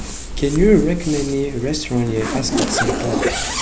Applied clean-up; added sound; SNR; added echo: none; Zipper (clothing); 3 dB; none.